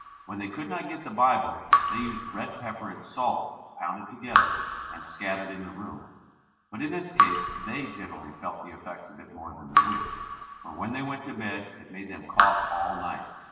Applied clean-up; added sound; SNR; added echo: none; Raindrop / Drip; -2 dB; reverberation time 1.2 s.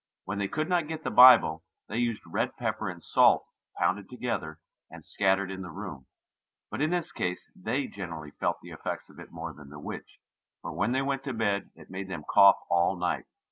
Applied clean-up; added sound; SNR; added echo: none; none; none; none.